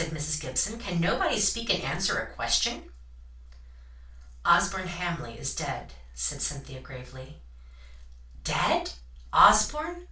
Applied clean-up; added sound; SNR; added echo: none; none; none; reverberation time 0.3 s.